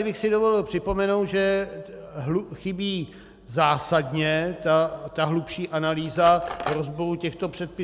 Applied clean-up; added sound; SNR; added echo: none; Cutlery, silverware; 9 dB; none.